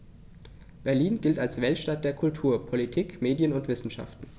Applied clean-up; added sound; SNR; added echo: none; none; none; none.